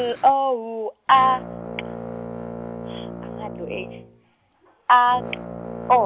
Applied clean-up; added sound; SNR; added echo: none; Brass instrument; 12 dB; none.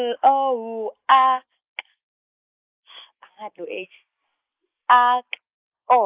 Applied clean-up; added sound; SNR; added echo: neural mask model Resemble Enhance denoiser.